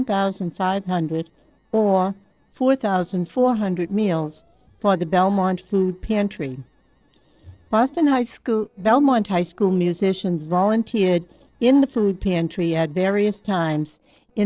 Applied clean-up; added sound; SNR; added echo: neural separator model SepFormer DNS4.